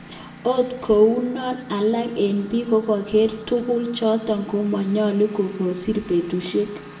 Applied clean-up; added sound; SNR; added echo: none; Engine; 19 dB; reverberation time 0.8 s.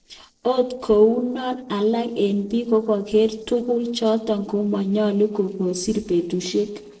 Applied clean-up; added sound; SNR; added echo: neural separator model SepFormer DNS4.